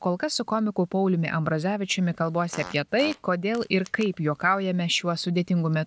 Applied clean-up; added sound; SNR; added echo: none; Fart; 20 dB; none.